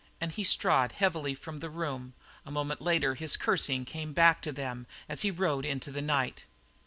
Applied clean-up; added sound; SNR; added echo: none; none; none; none.